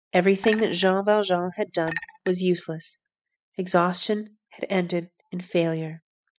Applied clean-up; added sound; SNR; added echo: classical method spectral subtraction.